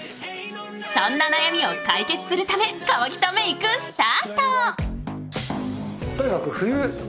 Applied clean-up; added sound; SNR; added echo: none; none; none; none.